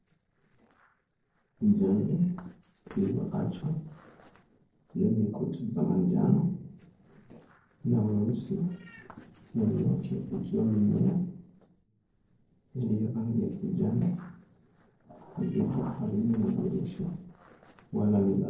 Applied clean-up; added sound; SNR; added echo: neural separator model SepFormer DNS4.